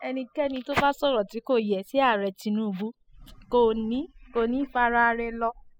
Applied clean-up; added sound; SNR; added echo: classical method spectral subtraction.